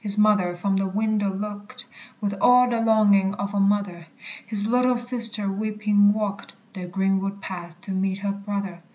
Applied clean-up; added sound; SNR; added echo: none; none; none; none.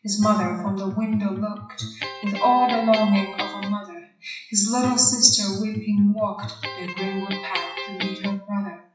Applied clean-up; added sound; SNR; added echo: classical method WPE with log-MMSE.